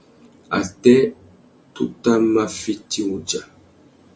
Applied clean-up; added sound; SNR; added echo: none; none; none; none.